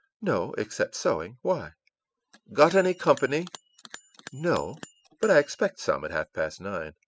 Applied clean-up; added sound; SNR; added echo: classical method spectral subtraction.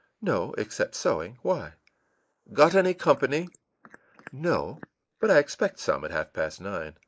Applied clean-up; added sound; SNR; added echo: neural mask model Resemble Enhance denoiser.